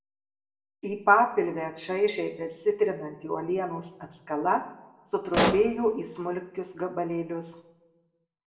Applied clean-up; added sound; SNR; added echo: none; Explosion; 0 dB; reverberation time 0.7 s.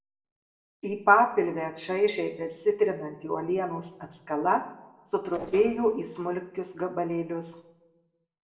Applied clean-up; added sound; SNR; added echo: neural separator model SepFormer DNS4.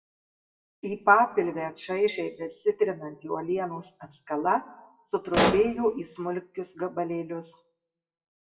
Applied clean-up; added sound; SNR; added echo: classical method WPE with log-MMSE.